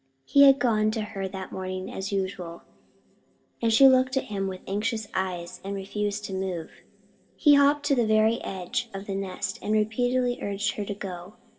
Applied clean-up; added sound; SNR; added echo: none; none; none; reverberation time 0.3 s.